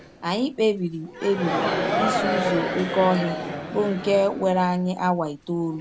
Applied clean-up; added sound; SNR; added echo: none; Crowd; 4 dB; none.